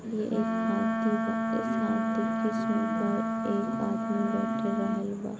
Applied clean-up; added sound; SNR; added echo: none; Wind instrument, woodwind instrument; -3 dB; none.